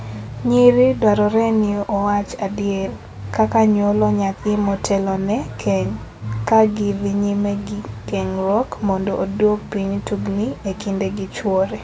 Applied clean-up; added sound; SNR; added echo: none; none; none; none.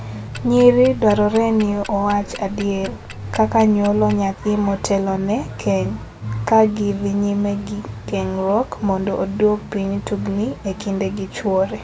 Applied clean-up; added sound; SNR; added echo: none; Tick-tock; 18 dB; none.